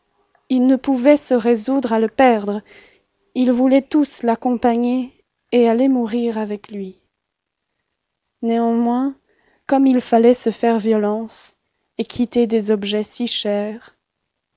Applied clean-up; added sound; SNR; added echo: none; none; none; none.